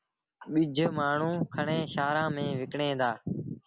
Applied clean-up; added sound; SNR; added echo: none; none; none; none.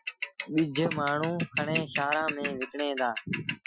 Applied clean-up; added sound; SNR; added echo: classical method Wiener filter.